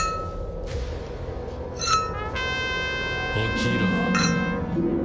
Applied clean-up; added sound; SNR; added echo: none; Trumpet + Chink, clink; 3 dB; none.